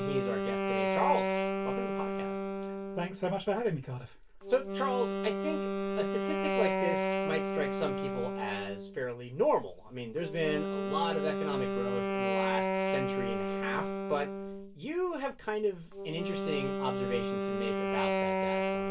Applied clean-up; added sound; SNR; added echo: none; Wind instrument, woodwind instrument; -2 dB; reverberation time 0.2 s.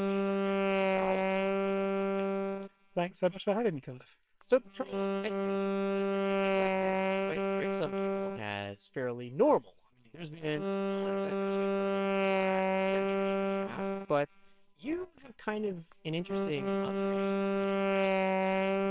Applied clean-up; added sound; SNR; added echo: neural separator model SepFormer WHAMR!.